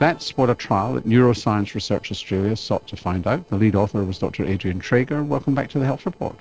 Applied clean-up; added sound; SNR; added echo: neural separator model SepFormer DNS4.